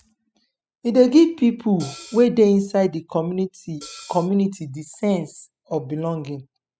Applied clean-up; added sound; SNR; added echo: classical method spectral subtraction.